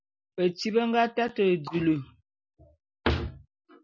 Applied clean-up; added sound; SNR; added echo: none; none; none; none.